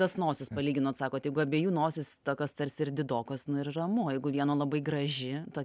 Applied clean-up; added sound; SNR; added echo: none; none; none; none.